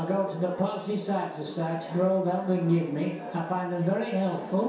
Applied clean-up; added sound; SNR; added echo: none; none; none; reverberation time 0.7 s.